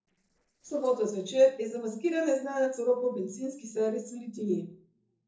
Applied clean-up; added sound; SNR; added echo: neural separator model SepFormer DNS4.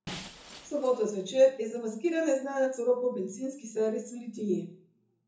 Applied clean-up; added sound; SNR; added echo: none; Shatter; 19 dB; reverberation time 0.6 s.